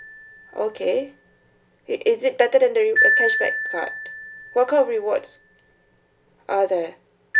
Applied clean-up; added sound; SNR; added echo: none; Marimba, xylophone; 3 dB; none.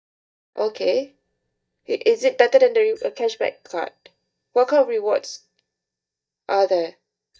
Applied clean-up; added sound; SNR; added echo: neural mask model DeepFilterNet 3.